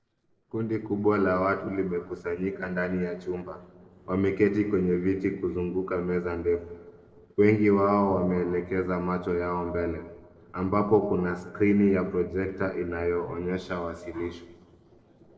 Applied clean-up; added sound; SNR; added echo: neural separator model SepFormer DNS4.